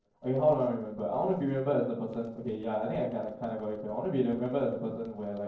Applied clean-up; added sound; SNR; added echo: neural separator model SepFormer DNS4.